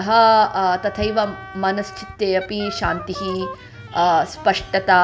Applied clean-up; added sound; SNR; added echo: none; Wind instrument, woodwind instrument; 17 dB; none.